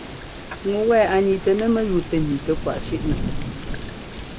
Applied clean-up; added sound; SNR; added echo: none; Thunder / Rain; 7 dB; none.